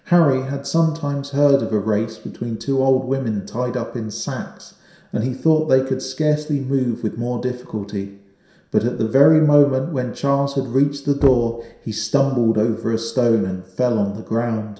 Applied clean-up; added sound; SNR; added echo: none; Knock; 15 dB; reverberation time 0.7 s.